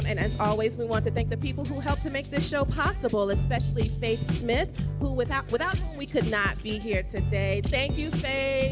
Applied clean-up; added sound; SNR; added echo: none; none; none; none.